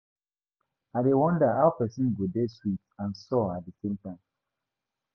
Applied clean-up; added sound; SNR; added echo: none; none; none; none.